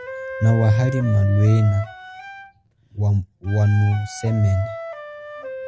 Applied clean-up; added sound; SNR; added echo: none; Wind instrument, woodwind instrument; 13 dB; none.